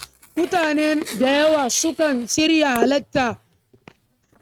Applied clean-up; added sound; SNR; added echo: neural mask model RNNoise.